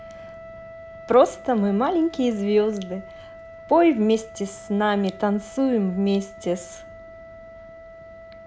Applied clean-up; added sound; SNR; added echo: none; Wind instrument, woodwind instrument; 18 dB; none.